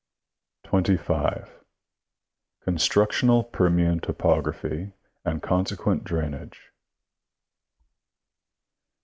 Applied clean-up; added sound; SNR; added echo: none; none; none; none.